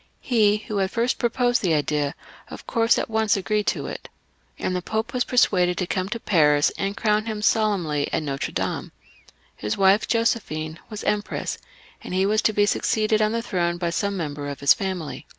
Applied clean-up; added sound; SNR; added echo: none; none; none; none.